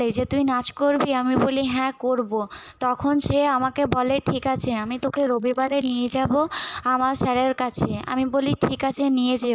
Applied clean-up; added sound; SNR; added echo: neural mask model Resemble Enhance denoiser.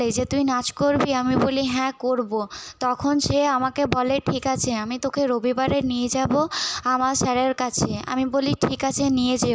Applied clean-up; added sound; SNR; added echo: none; none; none; none.